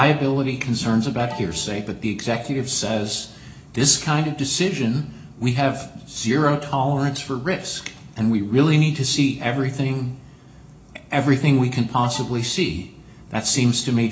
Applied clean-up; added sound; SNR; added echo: none; Alarm; 17 dB; reverberation time 0.4 s.